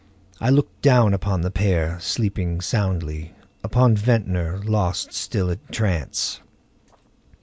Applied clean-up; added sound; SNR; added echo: none; none; none; none.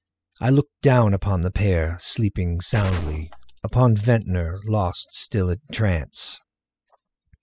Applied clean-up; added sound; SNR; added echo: classical method spectral subtraction.